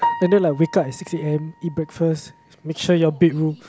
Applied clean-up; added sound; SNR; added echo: none; Piano; 11 dB; none.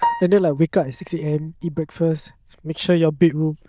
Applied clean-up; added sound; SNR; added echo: neural diffusion model UNIVERSE++.